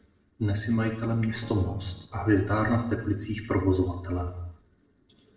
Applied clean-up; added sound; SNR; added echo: neural separator model SepFormer DNS4.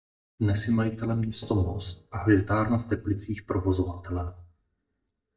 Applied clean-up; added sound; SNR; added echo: neural mask model DeepFilterNet 3.